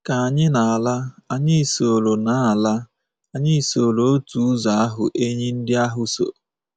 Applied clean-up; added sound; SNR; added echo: none; none; none; none.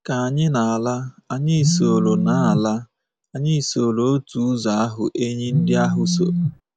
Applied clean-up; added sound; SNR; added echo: none; Telephone; -1 dB; none.